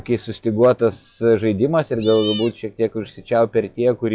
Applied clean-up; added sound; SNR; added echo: classical method log-MMSE.